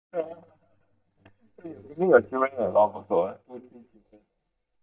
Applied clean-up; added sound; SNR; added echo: neural mask model DeepFilterNet 3.